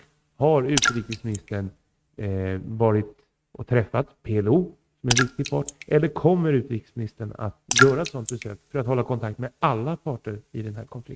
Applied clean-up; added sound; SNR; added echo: neural mask model RNNoise.